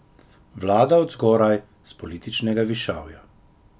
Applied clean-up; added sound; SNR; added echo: none; none; none; none.